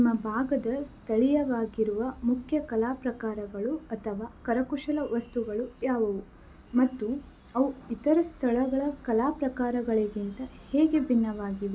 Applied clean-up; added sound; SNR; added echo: none; none; none; none.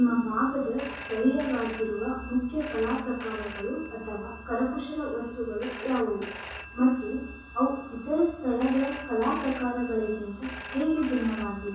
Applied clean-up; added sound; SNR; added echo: none; Telephone; 10 dB; reverberation time 0.7 s.